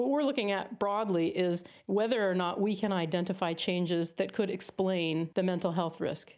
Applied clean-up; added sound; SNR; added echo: none; none; none; none.